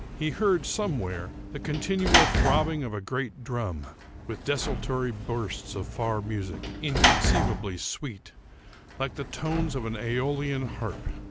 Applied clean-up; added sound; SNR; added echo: none; Sliding door / Slam; 0 dB; none.